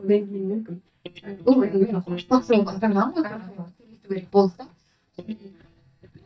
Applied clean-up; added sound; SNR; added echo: neural mask model DeepFilterNet 3.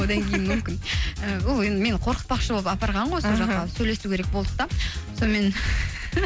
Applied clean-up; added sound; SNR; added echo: none; none; none; none.